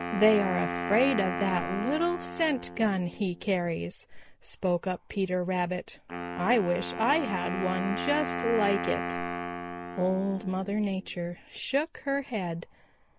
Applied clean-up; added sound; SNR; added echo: none; Wind instrument, woodwind instrument; 7 dB; none.